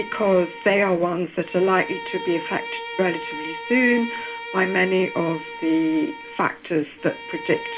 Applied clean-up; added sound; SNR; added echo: none; Bowed string instrument; 11 dB; none.